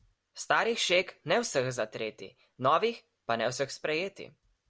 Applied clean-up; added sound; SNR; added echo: none; none; none; none.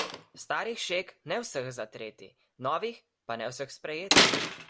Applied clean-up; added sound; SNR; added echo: none; Slam; -3 dB; none.